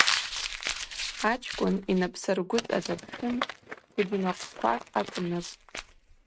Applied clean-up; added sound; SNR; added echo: neural mask model RNNoise.